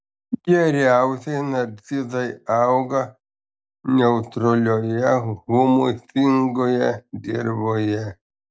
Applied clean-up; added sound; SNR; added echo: none; none; none; none.